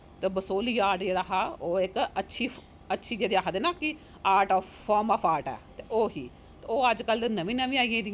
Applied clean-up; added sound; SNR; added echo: none; none; none; none.